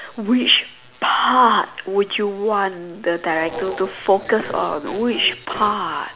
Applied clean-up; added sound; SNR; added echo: none; none; none; none.